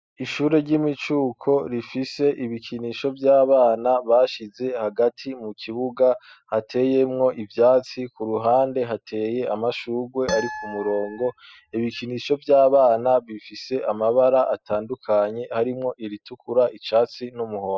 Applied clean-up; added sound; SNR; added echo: classical method spectral subtraction.